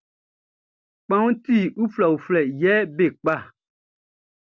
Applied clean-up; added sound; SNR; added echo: none; none; none; none.